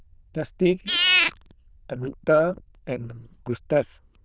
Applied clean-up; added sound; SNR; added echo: neural diffusion model UNIVERSE++.